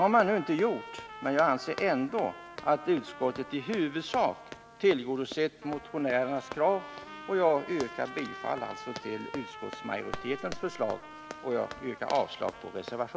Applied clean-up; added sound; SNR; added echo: none; Trumpet + Run; 13 dB; none.